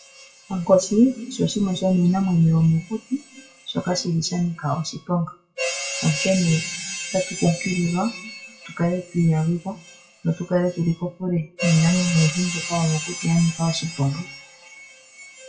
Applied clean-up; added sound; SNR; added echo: classical method WPE with log-MMSE.